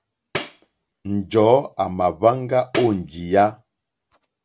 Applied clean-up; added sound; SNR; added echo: none; Tambourine; 15 dB; none.